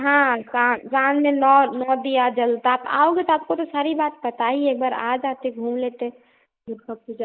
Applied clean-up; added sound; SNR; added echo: neural mask model Resemble Enhance denoiser.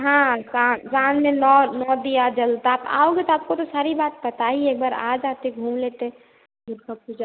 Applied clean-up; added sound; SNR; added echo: none; none; none; none.